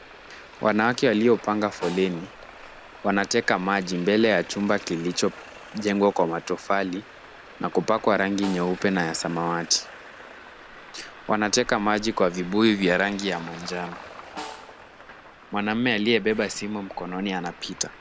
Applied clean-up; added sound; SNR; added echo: none; Snare drum + Traffic noise, roadway noise; 17 dB; none.